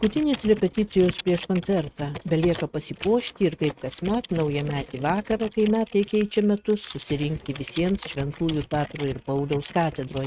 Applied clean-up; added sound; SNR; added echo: neural mask model RNNoise.